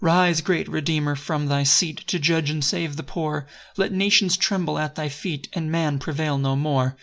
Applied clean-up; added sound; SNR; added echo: none; none; none; none.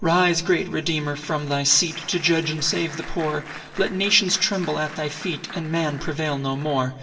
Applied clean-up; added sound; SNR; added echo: none; Applause; 17 dB; reverberation time 1.7 s.